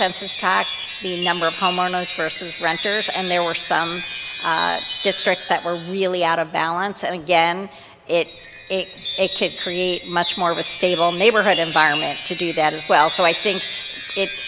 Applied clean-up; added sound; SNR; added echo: none; Wind chime; 9 dB; none.